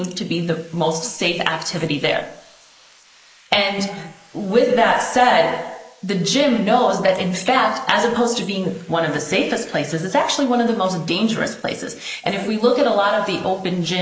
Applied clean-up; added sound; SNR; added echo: neural mask model Resemble Enhance denoiser.